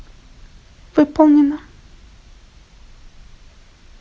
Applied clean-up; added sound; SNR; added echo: none; none; none; none.